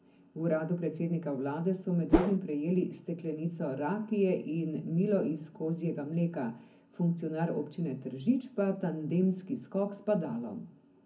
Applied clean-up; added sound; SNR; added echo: none; Whoosh, swoosh, swish; -5 dB; reverberation time 0.4 s.